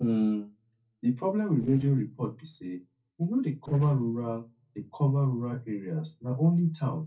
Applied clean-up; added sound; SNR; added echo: neural separator model SepFormer DNS4.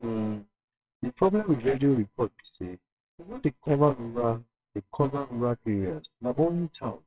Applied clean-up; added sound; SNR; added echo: neural separator model SepFormer WHAMR!.